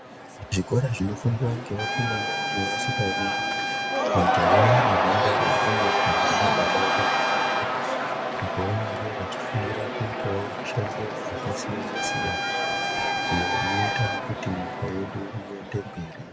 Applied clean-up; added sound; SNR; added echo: none; Crowd / Cheering + Trumpet; -5 dB; none.